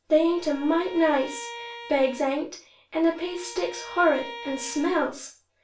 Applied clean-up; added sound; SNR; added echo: none; Bowed string instrument; 16 dB; reverberation time 0.3 s.